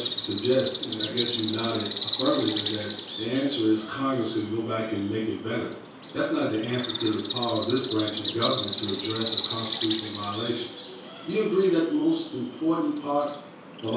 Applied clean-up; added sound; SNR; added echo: none; Bird; -2 dB; reverberation time 0.6 s.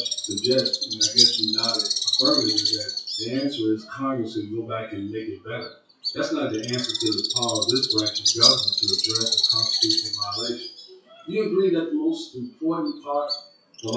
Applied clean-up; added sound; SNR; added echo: classical method WPE with log-MMSE.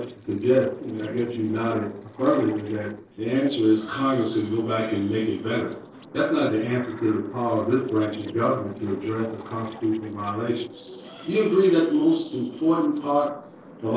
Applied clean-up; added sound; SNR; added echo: neural separator model SepFormer DNS4.